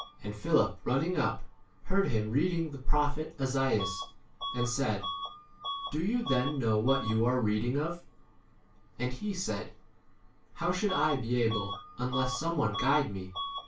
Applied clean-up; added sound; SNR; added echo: none; Bus / Alarm; 12 dB; reverberation time 0.2 s.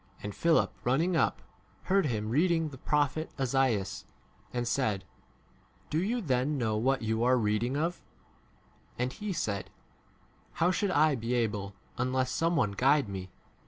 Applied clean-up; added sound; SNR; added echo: none; none; none; none.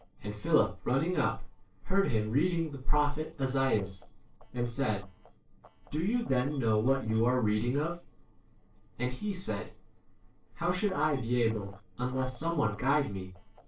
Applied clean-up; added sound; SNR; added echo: neural separator model SepFormer DNS4.